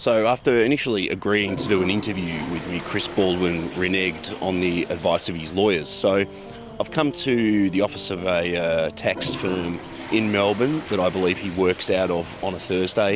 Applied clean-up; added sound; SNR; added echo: none; Piano + Toilet flush; 14 dB; none.